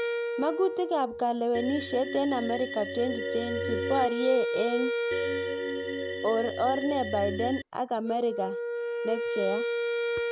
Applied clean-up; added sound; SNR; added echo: none; Wind instrument, woodwind instrument + Organ; 2 dB; none.